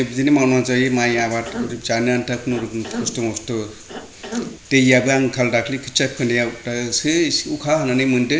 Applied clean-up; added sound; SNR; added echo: none; Cough; 12 dB; none.